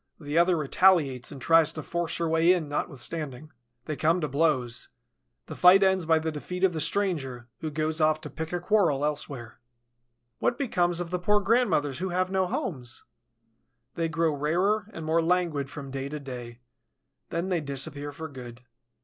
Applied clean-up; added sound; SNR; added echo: none; none; none; none.